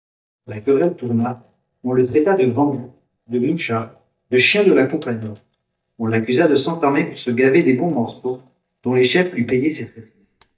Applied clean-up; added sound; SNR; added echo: neural mask model DeepFilterNet 3.